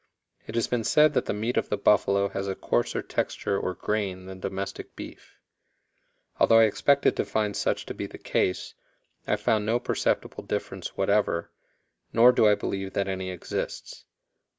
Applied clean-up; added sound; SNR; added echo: none; none; none; none.